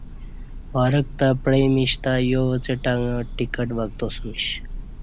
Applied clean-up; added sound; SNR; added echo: none; Bird / Breathing; 10 dB; none.